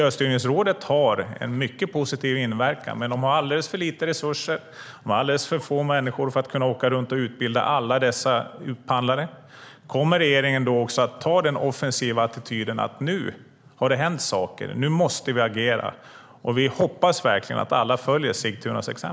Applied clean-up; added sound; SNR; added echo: none; none; none; none.